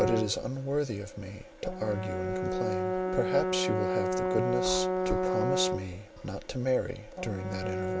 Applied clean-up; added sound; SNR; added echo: none; Brass instrument; -1 dB; none.